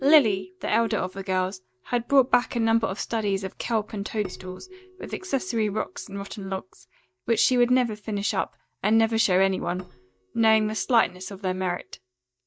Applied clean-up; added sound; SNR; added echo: neural mask model DeepFilterNet 3.